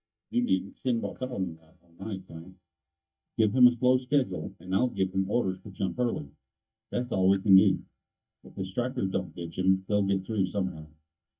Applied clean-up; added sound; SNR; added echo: neural mask model DeepFilterNet 3.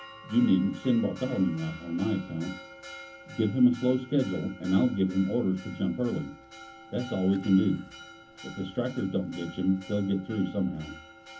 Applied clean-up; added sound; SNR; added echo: none; Church bell; 18 dB; reverberation time 0.3 s.